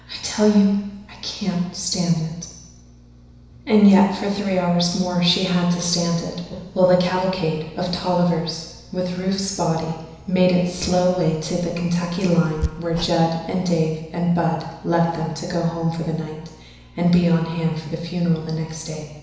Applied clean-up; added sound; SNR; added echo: none; Hammer; 9 dB; reverberation time 1.0 s.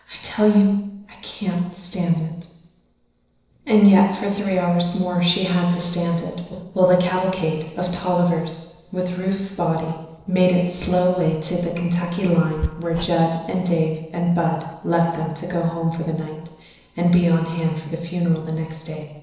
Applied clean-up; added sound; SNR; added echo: neural separator model SepFormer DNS4.